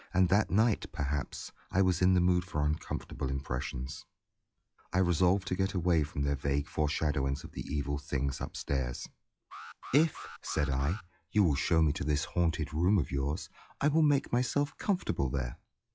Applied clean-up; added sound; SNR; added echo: classical method log-MMSE.